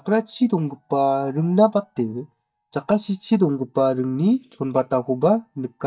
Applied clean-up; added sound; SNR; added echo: neural mask model DeepFilterNet 3.